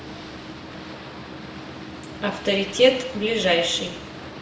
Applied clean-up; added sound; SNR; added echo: none; Boat, Water vehicle; 12 dB; reverberation time 0.7 s.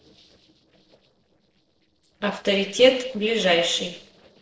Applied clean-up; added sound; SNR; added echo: neural separator model SepFormer DNS4.